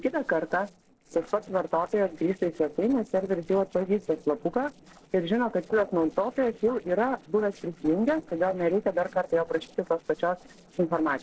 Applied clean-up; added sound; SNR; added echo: neural separator model SepFormer DNS4.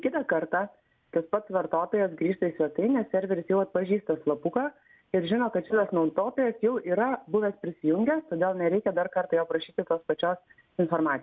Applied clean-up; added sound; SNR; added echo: none; none; none; none.